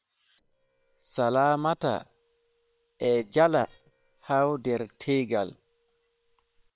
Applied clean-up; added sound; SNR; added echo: neural separator model SepFormer WHAM!.